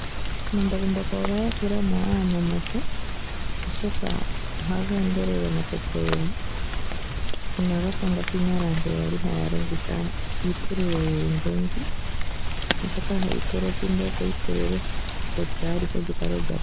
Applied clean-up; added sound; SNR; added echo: none; Rain; -3 dB; none.